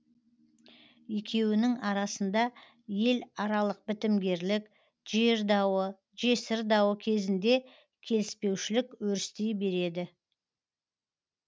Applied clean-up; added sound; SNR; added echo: none; none; none; none.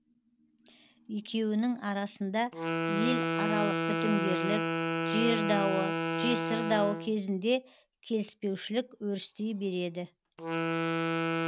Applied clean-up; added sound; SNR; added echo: none; Wind instrument, woodwind instrument; 1 dB; none.